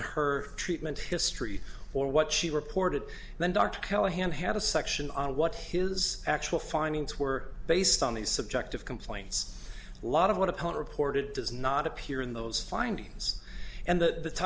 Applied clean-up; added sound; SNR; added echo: none; none; none; none.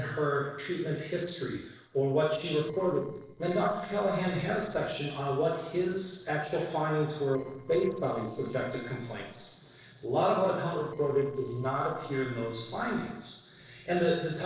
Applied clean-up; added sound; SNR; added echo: neural separator model SepFormer DNS4.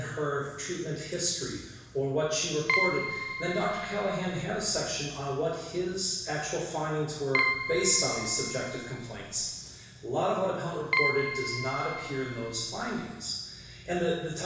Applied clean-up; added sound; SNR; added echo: none; Keyboard (musical); 2 dB; reverberation time 1.1 s.